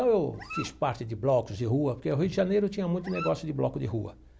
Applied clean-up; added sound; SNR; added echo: none; Dog; 15 dB; none.